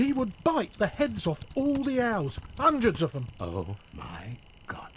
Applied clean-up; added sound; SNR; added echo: none; Typing; 16 dB; none.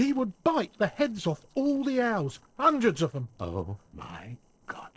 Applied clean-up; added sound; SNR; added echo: neural separator model SepFormer DNS4.